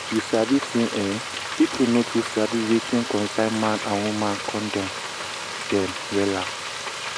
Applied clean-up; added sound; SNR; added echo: none; Frying (food); 6 dB; none.